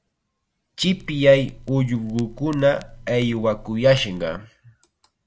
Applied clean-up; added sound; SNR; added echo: none; Crackle; 19 dB; none.